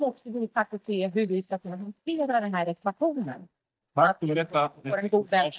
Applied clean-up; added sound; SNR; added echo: neural mask model DeepFilterNet 3.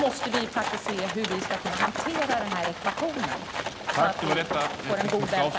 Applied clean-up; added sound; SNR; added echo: none; Livestock, farm animals, working animals; 2 dB; none.